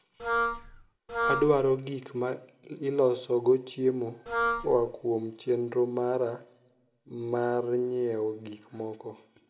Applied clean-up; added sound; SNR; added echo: none; Wind instrument, woodwind instrument; 2 dB; reverberation time 0.5 s.